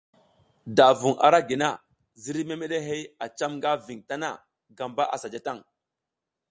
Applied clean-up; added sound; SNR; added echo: none; none; none; none.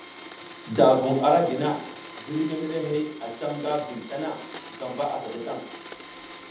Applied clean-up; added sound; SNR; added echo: none; Domestic sounds, home sounds; 14 dB; reverberation time 0.8 s.